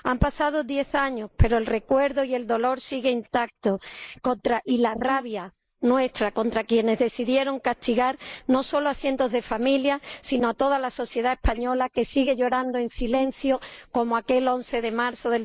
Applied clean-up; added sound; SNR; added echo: neural mask model Resemble Enhance denoiser.